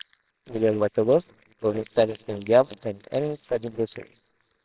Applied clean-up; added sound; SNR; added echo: neural separator model SepFormer WHAMR!.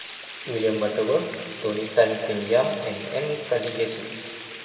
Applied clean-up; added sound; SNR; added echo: none; Water; 13 dB; reverberation time 2.5 s.